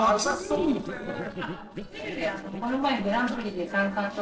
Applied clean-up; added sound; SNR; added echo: neural separator model SepFormer DNS4.